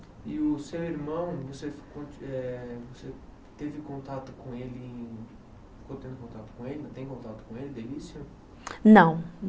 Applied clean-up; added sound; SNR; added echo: none; none; none; none.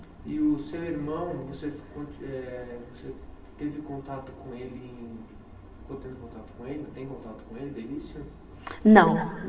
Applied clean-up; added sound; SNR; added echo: none; none; none; reverberation time 1.9 s.